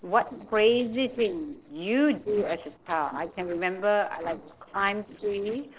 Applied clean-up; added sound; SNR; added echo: neural separator model SepFormer DNS4.